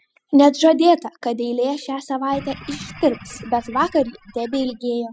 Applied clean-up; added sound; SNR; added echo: classical method spectral subtraction.